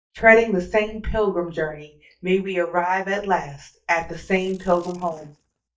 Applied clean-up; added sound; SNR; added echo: neural mask model DeepFilterNet 3.